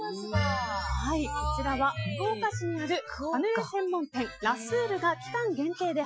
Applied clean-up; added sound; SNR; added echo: classical method Wiener filter.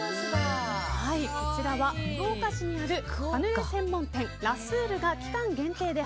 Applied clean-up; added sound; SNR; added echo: none; Gurgling / Liquid; 15 dB; none.